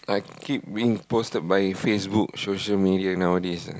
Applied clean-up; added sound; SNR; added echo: none; none; none; none.